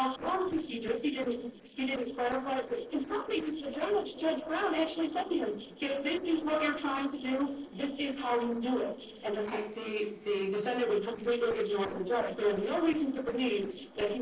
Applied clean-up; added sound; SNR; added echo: neural separator model SepFormer DNS4.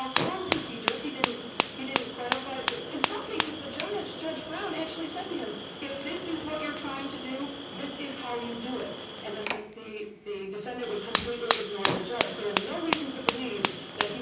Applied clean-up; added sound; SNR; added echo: none; Fire; -1 dB; reverberation time 0.6 s.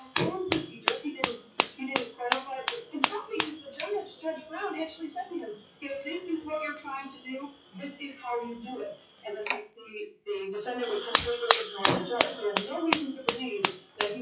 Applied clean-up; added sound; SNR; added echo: classical method WPE with log-MMSE.